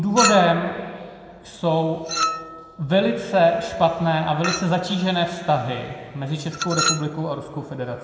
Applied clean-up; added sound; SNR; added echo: none; Chink, clink; 8 dB; reverberation time 2.0 s.